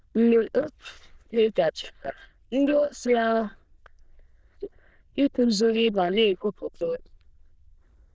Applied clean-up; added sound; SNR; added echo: neural diffusion model UNIVERSE++.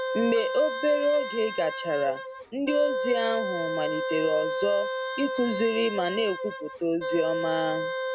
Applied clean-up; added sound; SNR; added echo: none; Wind instrument, woodwind instrument; 3 dB; none.